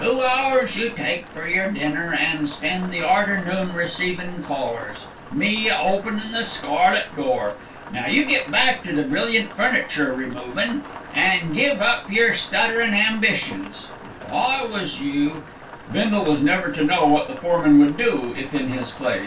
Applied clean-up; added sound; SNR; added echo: none; Rain; 17 dB; reverberation time 0.2 s.